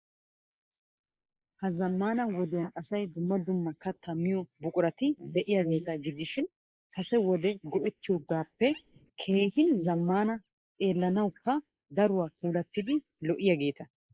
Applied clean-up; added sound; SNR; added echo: neural mask model Resemble Enhance denoiser.